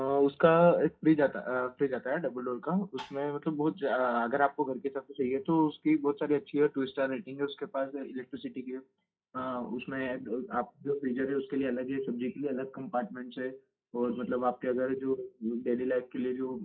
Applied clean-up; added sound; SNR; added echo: classical method WPE with log-MMSE.